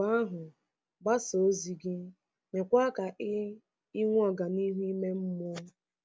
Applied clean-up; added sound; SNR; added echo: none; none; none; none.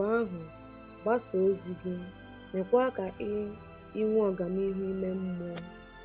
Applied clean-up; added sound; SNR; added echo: none; Musical instrument; 17 dB; none.